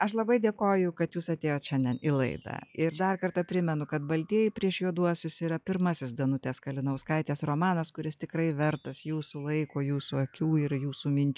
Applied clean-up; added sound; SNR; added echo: classical method log-MMSE.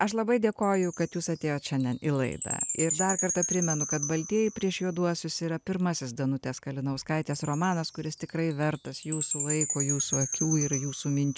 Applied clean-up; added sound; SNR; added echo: none; Chime; 6 dB; none.